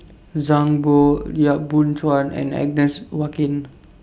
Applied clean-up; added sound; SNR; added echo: none; none; none; none.